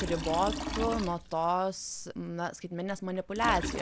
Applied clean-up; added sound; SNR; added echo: none; Liquid; 6 dB; none.